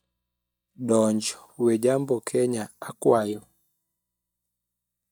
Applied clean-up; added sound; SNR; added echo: neural mask model DeepFilterNet 3.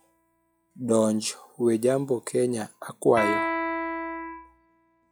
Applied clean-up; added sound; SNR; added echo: classical method log-MMSE.